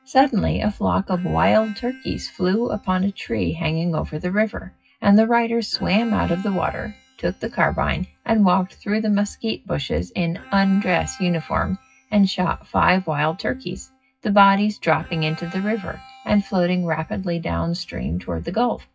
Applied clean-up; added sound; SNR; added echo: classical method WPE with log-MMSE.